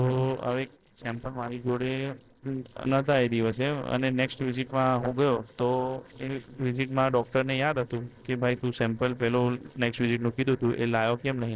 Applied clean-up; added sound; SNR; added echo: neural separator model SepFormer DNS4.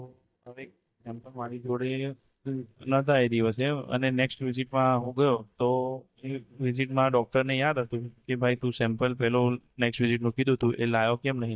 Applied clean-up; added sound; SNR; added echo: neural mask model DeepFilterNet 3.